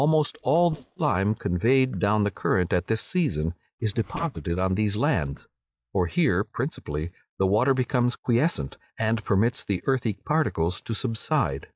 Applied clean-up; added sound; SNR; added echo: neural mask model DeepFilterNet 3.